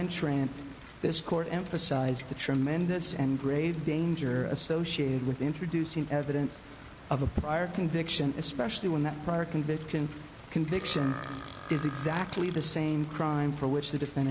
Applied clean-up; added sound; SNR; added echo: none; Rain + Burping, eructation; 16 dB; none.